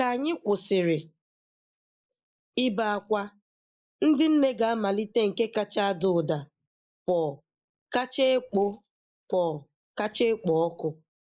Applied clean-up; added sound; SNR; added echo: neural mask model Resemble Enhance denoiser.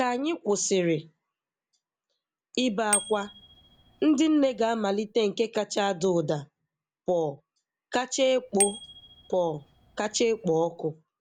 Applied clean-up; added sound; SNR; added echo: none; Bicycle bell; 9 dB; none.